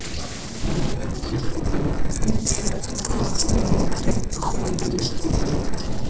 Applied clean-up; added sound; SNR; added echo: neural separator model SepFormer DNS4.